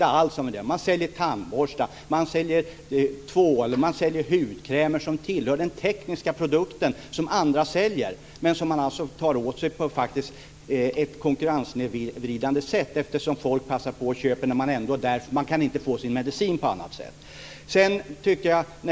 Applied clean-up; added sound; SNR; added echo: none; none; none; none.